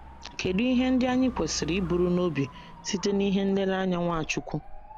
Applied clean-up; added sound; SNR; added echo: none; Motorcycle / Dog; 16 dB; none.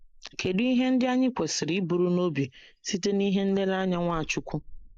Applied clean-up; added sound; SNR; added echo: neural mask model Resemble Enhance denoiser.